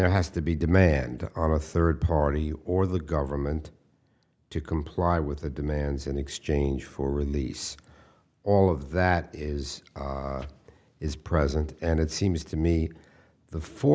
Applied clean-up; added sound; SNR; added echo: none; none; none; none.